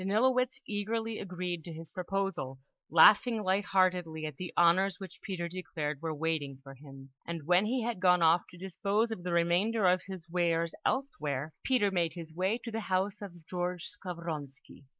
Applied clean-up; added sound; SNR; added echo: neural mask model Resemble Enhance denoiser.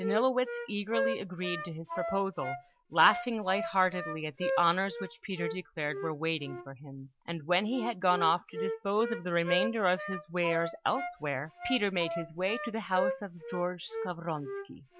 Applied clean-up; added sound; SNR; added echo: none; Wind instrument, woodwind instrument; 6 dB; none.